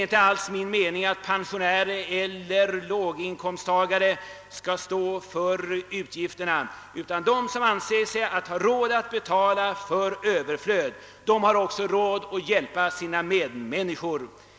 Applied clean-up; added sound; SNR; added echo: none; none; none; none.